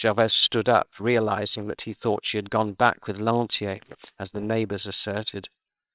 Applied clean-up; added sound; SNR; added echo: neural separator model SepFormer WHAMR!.